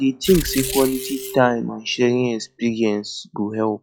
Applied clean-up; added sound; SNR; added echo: classical method log-MMSE.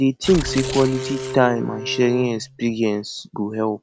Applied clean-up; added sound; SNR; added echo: none; Tearing + Bowed string instrument; 8 dB; none.